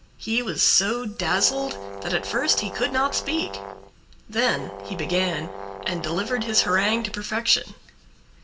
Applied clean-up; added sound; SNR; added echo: none; Brass instrument; 10 dB; reverberation time 0.7 s.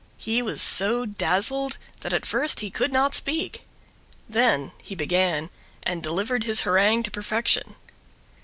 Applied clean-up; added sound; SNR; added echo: none; none; none; none.